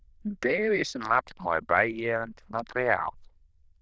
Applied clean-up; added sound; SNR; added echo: neural diffusion model UNIVERSE++.